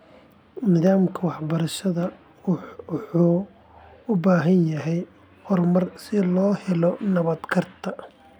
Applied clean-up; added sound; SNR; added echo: none; none; none; none.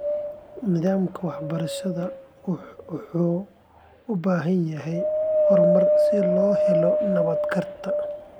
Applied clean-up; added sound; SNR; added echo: none; Wind; -2 dB; none.